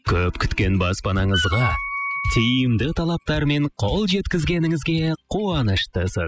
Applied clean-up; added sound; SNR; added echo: classical method spectral subtraction.